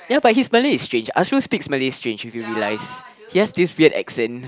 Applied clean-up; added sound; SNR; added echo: none; none; none; none.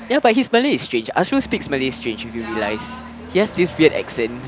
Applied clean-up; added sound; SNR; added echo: none; Engine starting / Accelerating, revving, vroom / Motor vehicle (road); 17 dB; none.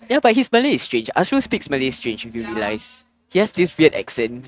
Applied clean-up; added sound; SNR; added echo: neural mask model RNNoise.